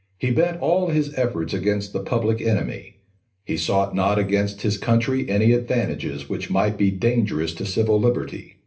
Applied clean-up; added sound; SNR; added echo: none; none; none; reverberation time 0.3 s.